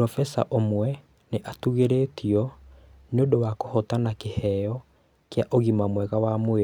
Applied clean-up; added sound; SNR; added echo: none; none; none; none.